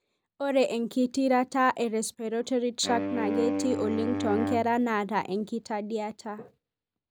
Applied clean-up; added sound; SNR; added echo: none; Wind instrument, woodwind instrument; 4 dB; none.